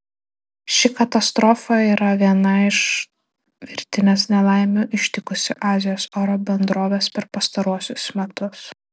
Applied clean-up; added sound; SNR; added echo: none; none; none; none.